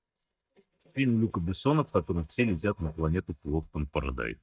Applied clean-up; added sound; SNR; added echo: neural mask model DeepFilterNet 3.